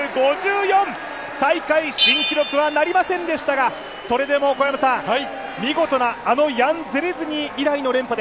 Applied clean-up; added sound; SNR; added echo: none; Bell; 10 dB; none.